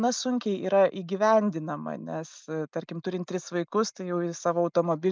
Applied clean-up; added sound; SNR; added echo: none; none; none; none.